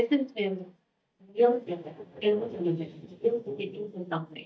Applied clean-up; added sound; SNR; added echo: neural mask model DeepFilterNet 3.